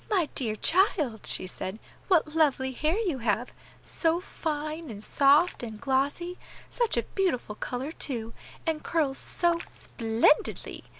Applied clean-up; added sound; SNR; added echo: none; Raindrop; 18 dB; none.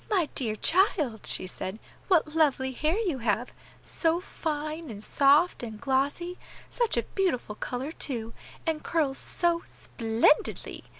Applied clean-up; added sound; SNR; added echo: none; none; none; none.